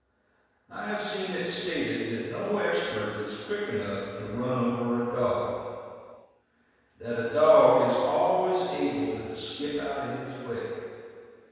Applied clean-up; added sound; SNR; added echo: none; none; none; reverberation time 1.9 s.